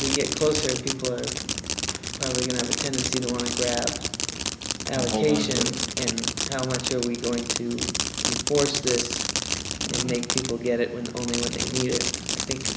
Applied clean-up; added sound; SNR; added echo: none; Fireworks; 1 dB; none.